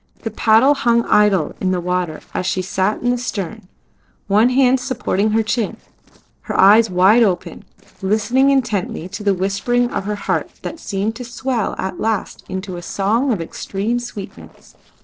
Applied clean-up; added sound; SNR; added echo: neural separator model SepFormer DNS4.